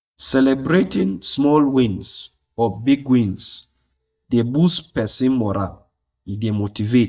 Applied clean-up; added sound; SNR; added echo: neural mask model DeepFilterNet 3.